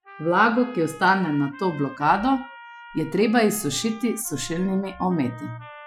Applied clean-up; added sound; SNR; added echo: classical method Wiener filter.